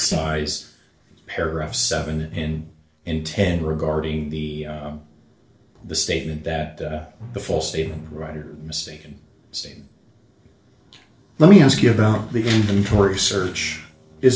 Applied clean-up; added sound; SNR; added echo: neural separator model SepFormer DNS4.